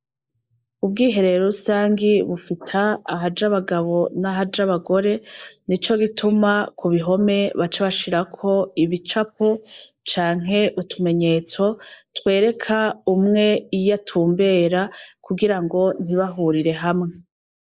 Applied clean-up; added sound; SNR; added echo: neural mask model Resemble Enhance denoiser.